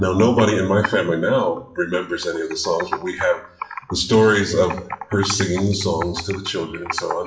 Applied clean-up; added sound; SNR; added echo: classical method WPE with log-MMSE.